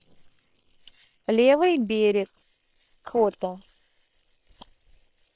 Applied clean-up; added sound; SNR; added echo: neural separator model SepFormer WHAM!.